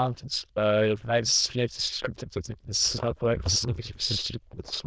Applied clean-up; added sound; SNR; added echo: neural diffusion model UNIVERSE++.